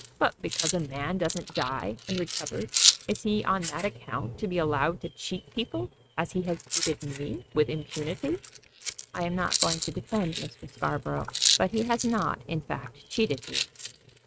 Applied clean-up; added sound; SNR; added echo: neural mask model RNNoise.